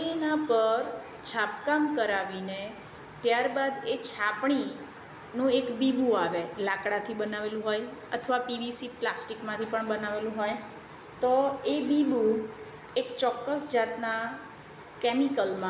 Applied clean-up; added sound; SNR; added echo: none; none; none; none.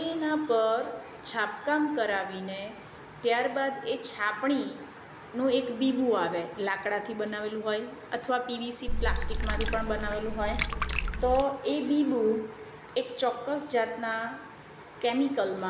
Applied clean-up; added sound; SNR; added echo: none; Water / Liquid; 0 dB; none.